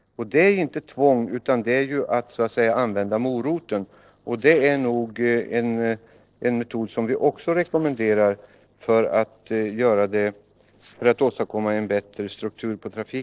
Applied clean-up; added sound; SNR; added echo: neural separator model SepFormer DNS4.